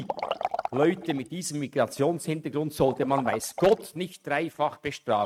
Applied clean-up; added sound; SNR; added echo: neural mask model RNNoise.